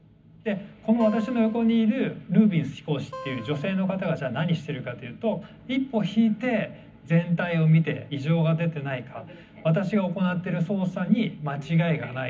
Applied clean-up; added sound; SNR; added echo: none; Acoustic guitar; 18 dB; reverberation time 0.4 s.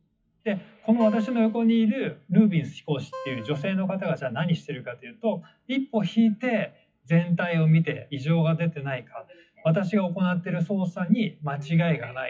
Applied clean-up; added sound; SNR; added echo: classical method WPE with log-MMSE.